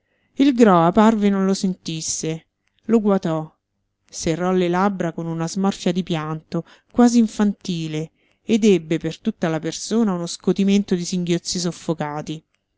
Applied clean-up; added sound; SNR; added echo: none; none; none; none.